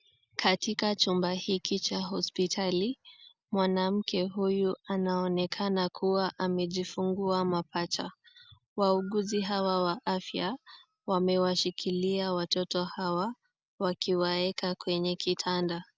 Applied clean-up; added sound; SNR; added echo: none; none; none; none.